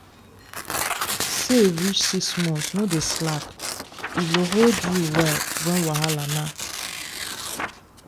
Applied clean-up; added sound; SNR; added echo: none; Tearing; 4 dB; none.